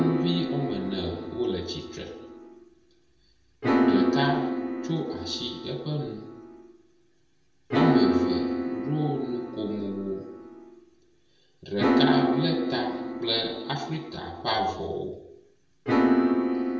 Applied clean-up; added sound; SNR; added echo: none; Piano; -4 dB; reverberation time 0.8 s.